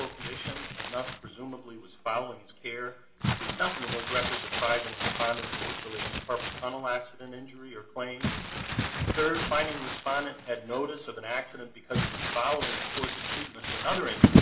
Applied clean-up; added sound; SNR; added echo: none; Crumpling, crinkling; -2 dB; reverberation time 0.6 s.